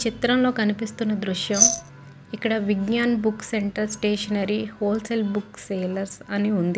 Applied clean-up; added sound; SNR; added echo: none; Glass; -5 dB; none.